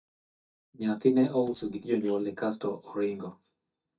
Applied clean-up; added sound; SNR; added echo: neural mask model DeepFilterNet 3.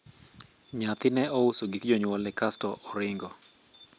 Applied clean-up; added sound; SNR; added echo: none; none; none; none.